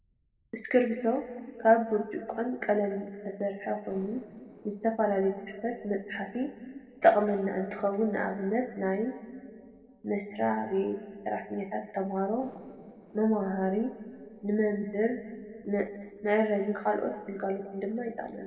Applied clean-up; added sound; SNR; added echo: neural separator model SepFormer DNS4.